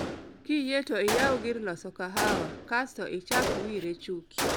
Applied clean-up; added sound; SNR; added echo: none; Gunshot, gunfire; 2 dB; none.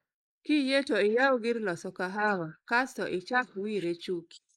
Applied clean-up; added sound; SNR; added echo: neural mask model Resemble Enhance denoiser.